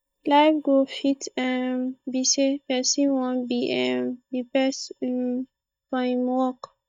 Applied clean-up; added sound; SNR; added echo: neural mask model DeepFilterNet 3.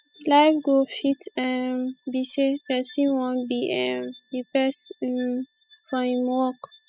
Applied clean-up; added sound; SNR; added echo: classical method spectral subtraction.